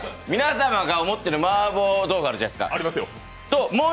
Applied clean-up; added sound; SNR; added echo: none; none; none; none.